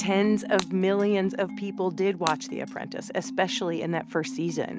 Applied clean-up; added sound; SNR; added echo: none; Shatter; 16 dB; none.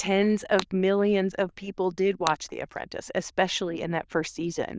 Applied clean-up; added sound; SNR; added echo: neural diffusion model UNIVERSE++.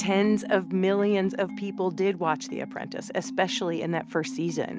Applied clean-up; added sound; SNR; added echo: none; none; none; none.